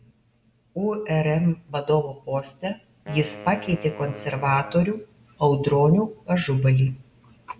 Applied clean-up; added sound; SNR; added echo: none; Wind instrument, woodwind instrument; 18 dB; none.